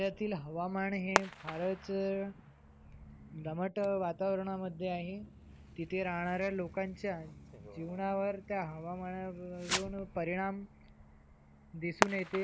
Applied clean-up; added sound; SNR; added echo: none; Fireworks; 6 dB; none.